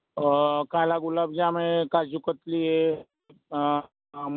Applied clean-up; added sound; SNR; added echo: none; none; none; none.